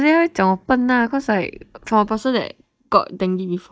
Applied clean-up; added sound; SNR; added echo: neural mask model DeepFilterNet 3.